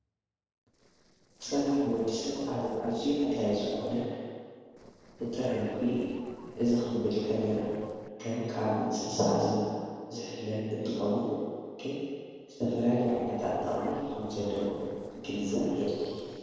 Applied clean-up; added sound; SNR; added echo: neural separator model SepFormer DNS4.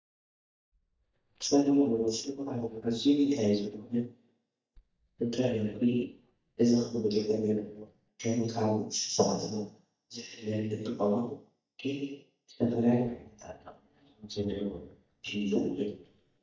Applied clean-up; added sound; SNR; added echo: neural mask model DeepFilterNet 3.